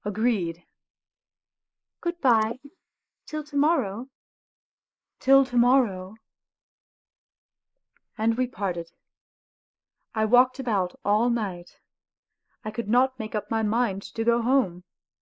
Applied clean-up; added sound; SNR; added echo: neural mask model Resemble Enhance denoiser.